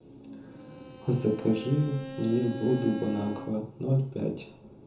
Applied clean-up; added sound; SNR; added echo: none; Bowed string instrument; 12 dB; reverberation time 0.7 s.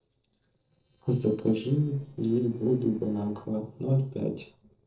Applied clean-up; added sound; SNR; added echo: neural separator model SepFormer DNS4.